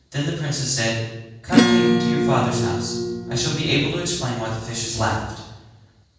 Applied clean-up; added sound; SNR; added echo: none; Acoustic guitar / Strum; -3 dB; reverberation time 1.2 s.